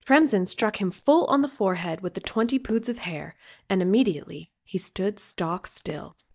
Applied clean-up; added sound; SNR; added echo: neural mask model DeepFilterNet 3.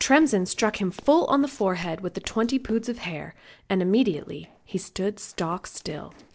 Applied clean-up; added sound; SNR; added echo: neural separator model SepFormer DNS4.